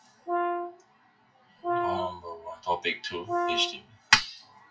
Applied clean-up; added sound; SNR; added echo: classical method WPE with log-MMSE.